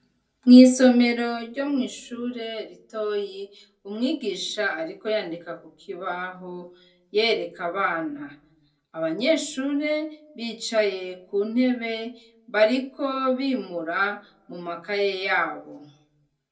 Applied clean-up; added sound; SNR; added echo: none; none; none; reverberation time 0.2 s.